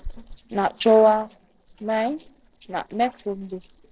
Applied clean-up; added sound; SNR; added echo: neural separator model SepFormer DNS4.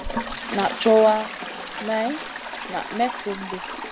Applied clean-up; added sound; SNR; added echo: none; Toilet flush; 8 dB; none.